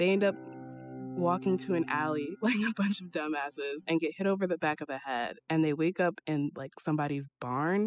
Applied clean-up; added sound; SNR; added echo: classical method spectral subtraction.